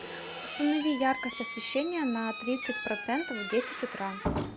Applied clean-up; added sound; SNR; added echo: none; Squeak / Slam; 7 dB; none.